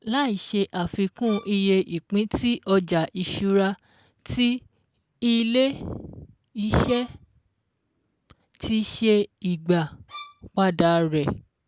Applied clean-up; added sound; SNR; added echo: none; Bowed string instrument; 18 dB; none.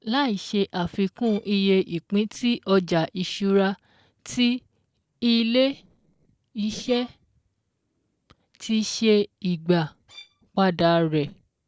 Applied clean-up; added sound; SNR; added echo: neural separator model SepFormer DNS4.